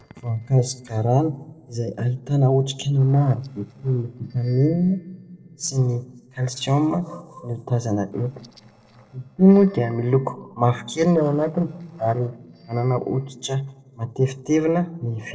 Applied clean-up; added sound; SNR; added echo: neural separator model SepFormer DNS4.